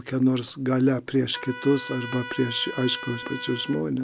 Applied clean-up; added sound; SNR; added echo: none; Trumpet; 13 dB; none.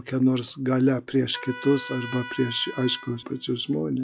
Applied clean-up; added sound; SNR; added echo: classical method log-MMSE.